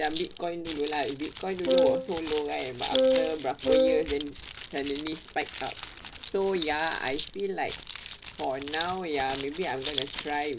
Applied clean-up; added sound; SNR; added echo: none; Wind instrument, woodwind instrument + Keys jangling; -2 dB; none.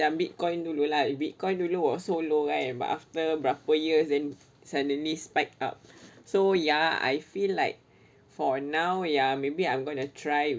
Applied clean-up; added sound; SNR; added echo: none; none; none; none.